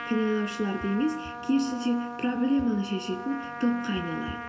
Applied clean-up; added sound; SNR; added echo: none; Trumpet; 10 dB; reverberation time 1.9 s.